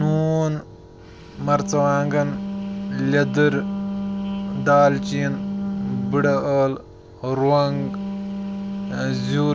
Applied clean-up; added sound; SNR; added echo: none; Wind instrument, woodwind instrument; 6 dB; none.